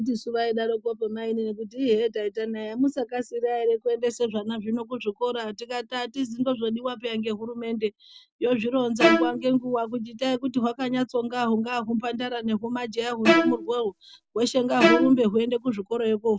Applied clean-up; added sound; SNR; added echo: none; Bowed string instrument; -1 dB; none.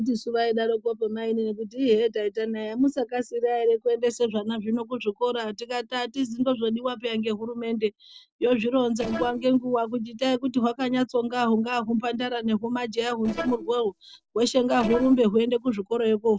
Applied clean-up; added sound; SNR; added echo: neural separator model SepFormer DNS4.